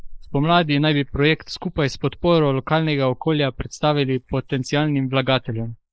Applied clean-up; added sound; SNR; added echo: neural mask model Resemble Enhance denoiser.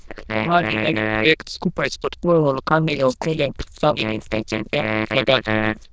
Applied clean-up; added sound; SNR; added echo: neural diffusion model UNIVERSE++.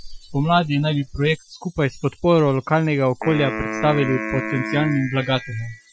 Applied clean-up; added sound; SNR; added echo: classical method Wiener filter.